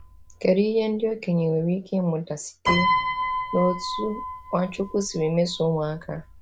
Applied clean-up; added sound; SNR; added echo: none; Piano; 6 dB; none.